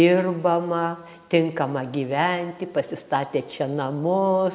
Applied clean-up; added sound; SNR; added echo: none; none; none; none.